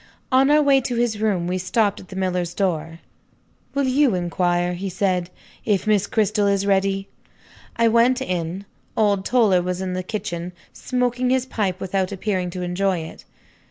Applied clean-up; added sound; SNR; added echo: none; none; none; none.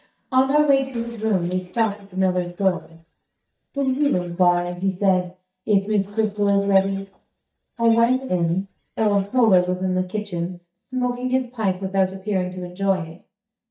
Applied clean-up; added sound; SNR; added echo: neural mask model DeepFilterNet 3.